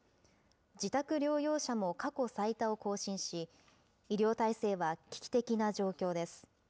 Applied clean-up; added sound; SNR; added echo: none; none; none; none.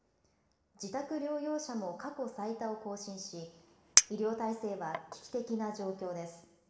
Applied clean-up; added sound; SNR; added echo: none; Chink, clink; -4 dB; reverberation time 1.0 s.